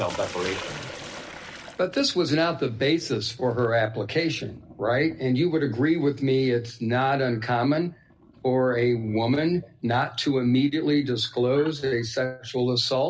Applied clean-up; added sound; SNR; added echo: none; Sink (filling or washing); 20 dB; none.